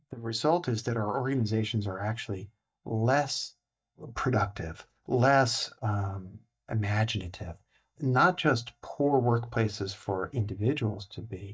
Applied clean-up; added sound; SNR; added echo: neural mask model DeepFilterNet 3.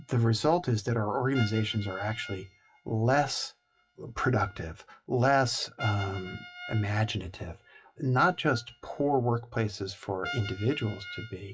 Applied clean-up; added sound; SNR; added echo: classical method WPE with log-MMSE.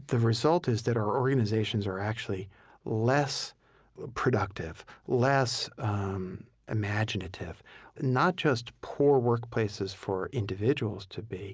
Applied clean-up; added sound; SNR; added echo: none; none; none; none.